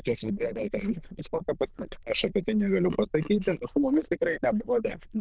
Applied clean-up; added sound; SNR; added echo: neural diffusion model UNIVERSE++.